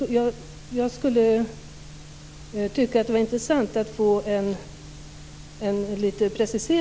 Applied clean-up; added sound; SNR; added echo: none; none; none; none.